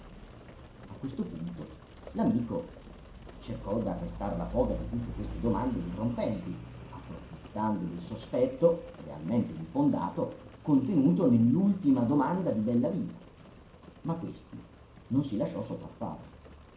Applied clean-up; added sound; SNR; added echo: none; Rain; 15 dB; reverberation time 0.5 s.